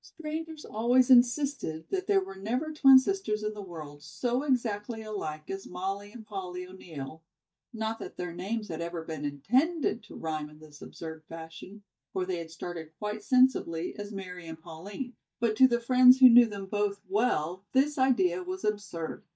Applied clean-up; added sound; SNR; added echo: neural mask model DeepFilterNet 3.